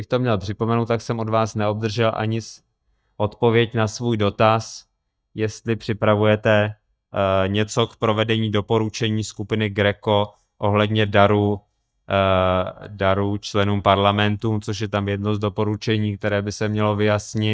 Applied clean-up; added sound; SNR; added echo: neural mask model DeepFilterNet 3.